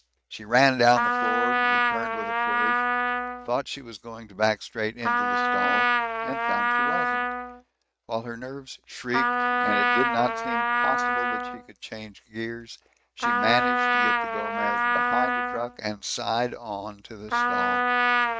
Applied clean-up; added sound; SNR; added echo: neural mask model RNNoise.